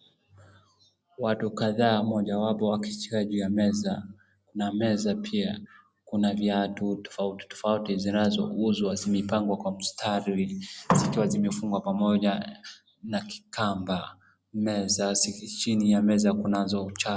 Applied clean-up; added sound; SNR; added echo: none; none; none; none.